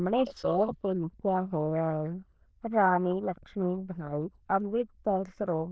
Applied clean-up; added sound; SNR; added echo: neural diffusion model UNIVERSE++.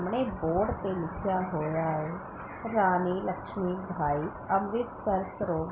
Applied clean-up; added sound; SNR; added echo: none; none; none; none.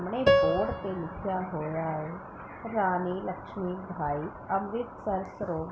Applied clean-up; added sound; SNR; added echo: none; Piano; -1 dB; none.